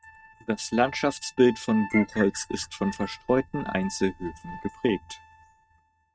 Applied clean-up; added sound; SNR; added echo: neural mask model RNNoise.